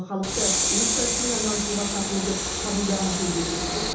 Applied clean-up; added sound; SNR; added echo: none; Train; -3 dB; reverberation time 1.2 s.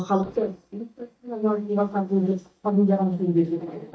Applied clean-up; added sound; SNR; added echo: neural mask model DeepFilterNet 3.